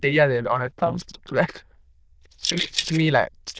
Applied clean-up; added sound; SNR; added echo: neural diffusion model UNIVERSE++.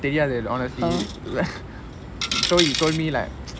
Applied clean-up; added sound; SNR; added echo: none; Coin (dropping); 6 dB; none.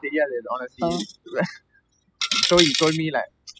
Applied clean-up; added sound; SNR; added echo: classical method spectral subtraction.